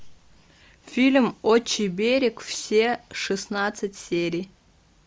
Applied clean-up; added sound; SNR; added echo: none; none; none; none.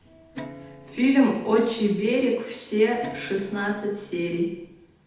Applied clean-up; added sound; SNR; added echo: none; Guitar; 19 dB; reverberation time 0.8 s.